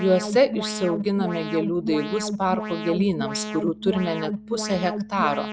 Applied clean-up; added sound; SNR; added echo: none; Alarm; 6 dB; none.